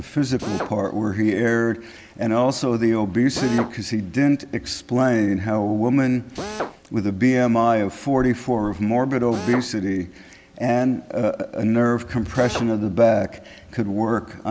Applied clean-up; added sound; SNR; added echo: none; Drill; 16 dB; none.